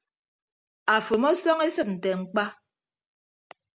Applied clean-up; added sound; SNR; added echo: none; none; none; none.